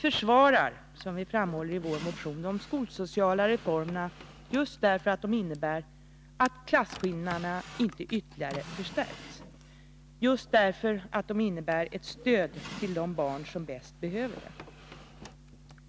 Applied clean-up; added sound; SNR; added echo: none; Drawer open or close; 18 dB; none.